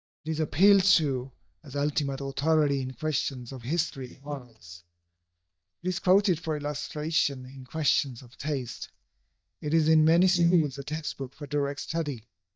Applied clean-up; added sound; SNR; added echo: neural mask model DeepFilterNet 3.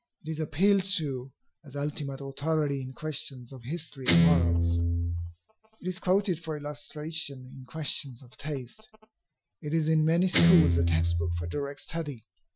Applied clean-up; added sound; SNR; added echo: classical method Wiener filter.